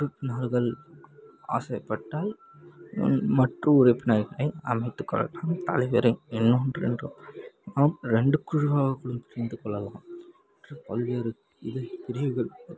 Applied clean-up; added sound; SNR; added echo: none; none; none; none.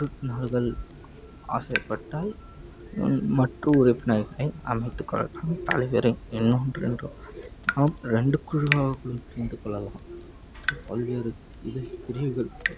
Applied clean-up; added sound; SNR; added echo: none; Drip / Water tap, faucet; 11 dB; none.